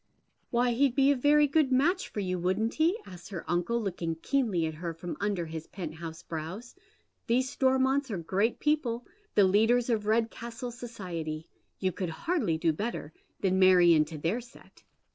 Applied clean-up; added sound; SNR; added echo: neural separator model SepFormer DNS4.